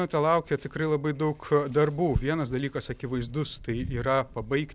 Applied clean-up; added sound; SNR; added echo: none; none; none; none.